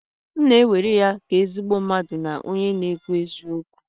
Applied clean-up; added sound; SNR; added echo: neural separator model SepFormer WHAM!.